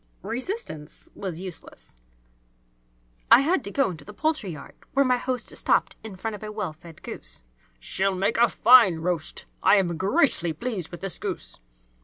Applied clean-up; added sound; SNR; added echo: none; none; none; none.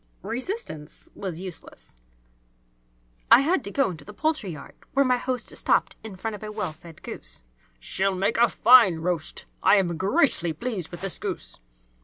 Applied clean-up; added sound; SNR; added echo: none; Whoosh, swoosh, swish; 20 dB; none.